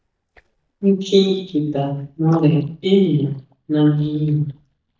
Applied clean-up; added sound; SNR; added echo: neural mask model DeepFilterNet 3.